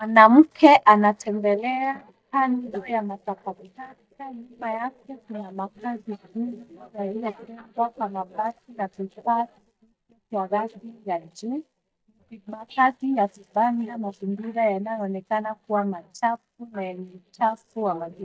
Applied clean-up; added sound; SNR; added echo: neural mask model DeepFilterNet 3.